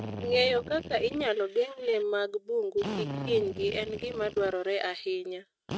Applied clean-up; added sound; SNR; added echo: neural mask model RNNoise.